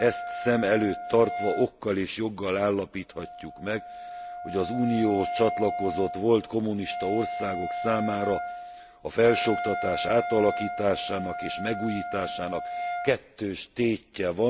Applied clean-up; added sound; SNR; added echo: none; Wind instrument, woodwind instrument; 7 dB; none.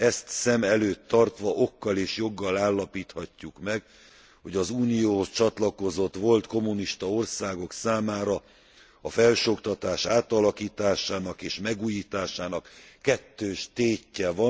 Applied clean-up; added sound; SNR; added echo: none; none; none; none.